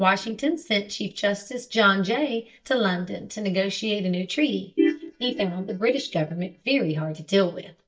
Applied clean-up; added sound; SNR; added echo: neural mask model DeepFilterNet 3.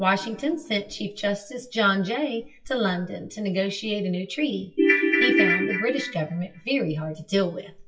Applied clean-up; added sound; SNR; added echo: classical method WPE with log-MMSE.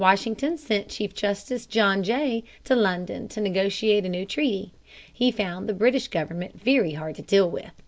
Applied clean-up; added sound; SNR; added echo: none; none; none; none.